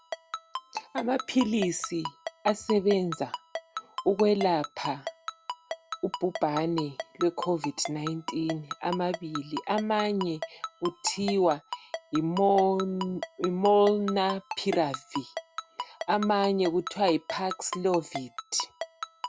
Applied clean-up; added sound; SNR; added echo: none; Ringtone; 10 dB; none.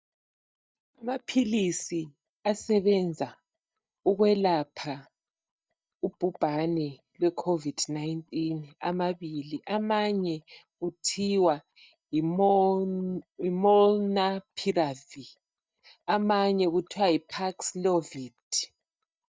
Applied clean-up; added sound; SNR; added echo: neural mask model DeepFilterNet 3.